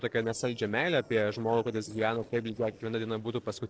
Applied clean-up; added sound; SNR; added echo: neural separator model SepFormer DNS4.